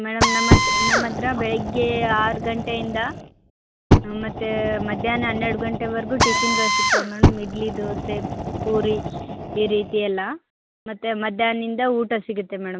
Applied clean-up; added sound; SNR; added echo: none; Drill + Fire; -3 dB; none.